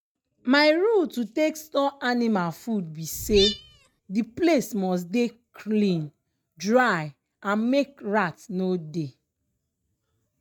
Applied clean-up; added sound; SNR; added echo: neural mask model RNNoise.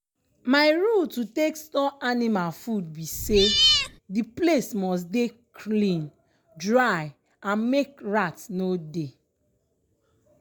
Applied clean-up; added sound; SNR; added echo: none; Cat; -4 dB; none.